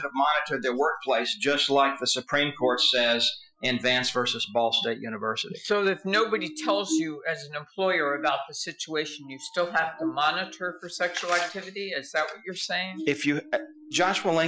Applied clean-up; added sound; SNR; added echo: classical method Wiener filter.